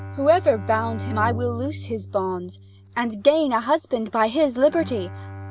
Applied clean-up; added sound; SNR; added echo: none; Bowed string instrument; 11 dB; none.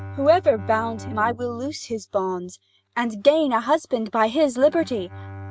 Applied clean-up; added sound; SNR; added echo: neural mask model RNNoise.